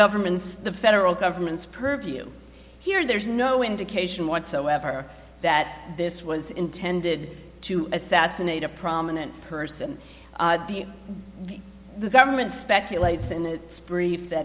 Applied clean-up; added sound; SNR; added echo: none; none; none; none.